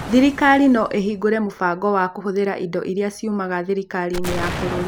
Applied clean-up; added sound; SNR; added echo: none; Explosion; 12 dB; none.